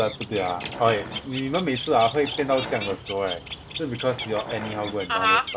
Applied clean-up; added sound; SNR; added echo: none; Wild animals + Bird; 9 dB; none.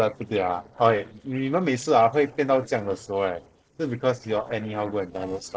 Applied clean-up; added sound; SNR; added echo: neural separator model SepFormer DNS4.